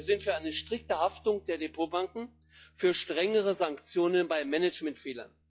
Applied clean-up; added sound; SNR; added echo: classical method log-MMSE.